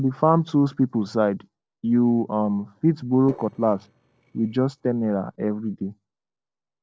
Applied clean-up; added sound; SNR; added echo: neural separator model SepFormer DNS4.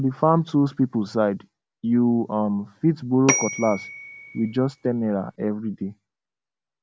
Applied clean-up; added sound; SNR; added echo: none; Bell / Telephone; 7 dB; none.